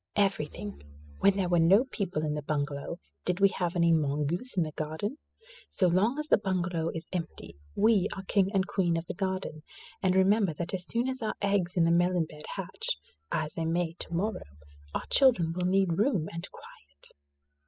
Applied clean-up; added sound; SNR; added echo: classical method spectral subtraction.